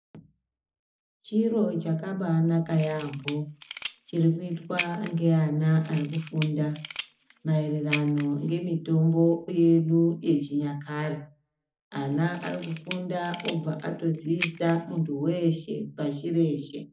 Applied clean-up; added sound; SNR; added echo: none; Camera; 13 dB; reverberation time 0.4 s.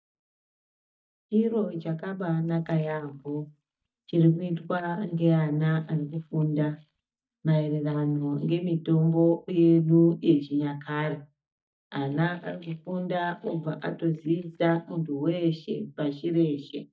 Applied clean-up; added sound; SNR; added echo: neural mask model DeepFilterNet 3.